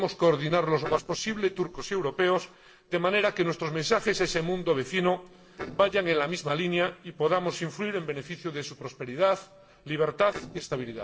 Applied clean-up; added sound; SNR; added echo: neural separator model SepFormer DNS4.